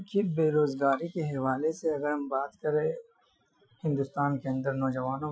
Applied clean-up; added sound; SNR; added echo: classical method Wiener filter.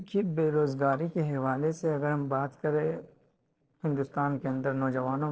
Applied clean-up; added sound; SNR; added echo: neural separator model SepFormer DNS4.